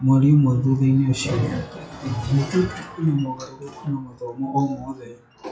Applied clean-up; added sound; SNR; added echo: classical method WPE with log-MMSE.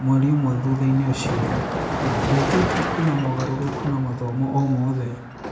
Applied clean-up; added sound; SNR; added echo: none; Car passing by; 4 dB; reverberation time 0.7 s.